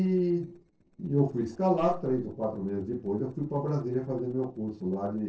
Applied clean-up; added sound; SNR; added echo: neural separator model SepFormer DNS4.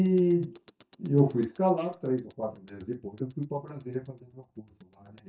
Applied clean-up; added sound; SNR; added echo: neural mask model DeepFilterNet 3.